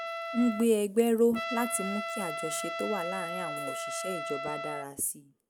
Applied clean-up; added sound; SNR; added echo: none; Trumpet; 6 dB; none.